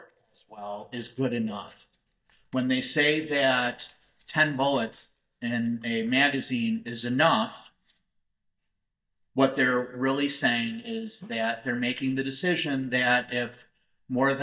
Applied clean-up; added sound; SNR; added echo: neural mask model DeepFilterNet 3.